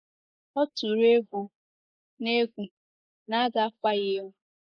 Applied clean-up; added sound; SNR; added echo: neural mask model Resemble Enhance denoiser.